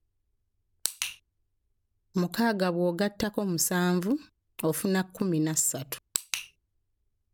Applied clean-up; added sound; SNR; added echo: none; none; none; none.